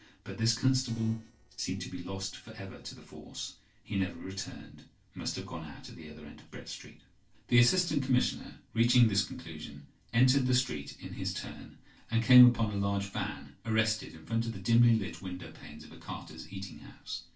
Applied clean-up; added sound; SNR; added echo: neural separator model SepFormer DNS4.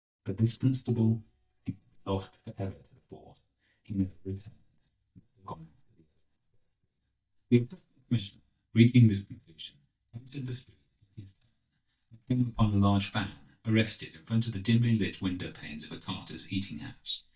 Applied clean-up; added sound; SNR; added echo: neural mask model DeepFilterNet 3.